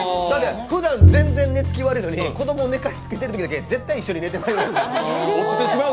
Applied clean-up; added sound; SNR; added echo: none; Bowed string instrument; -1 dB; none.